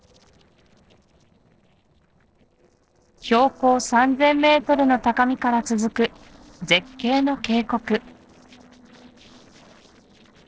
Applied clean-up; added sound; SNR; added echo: neural separator model SepFormer DNS4.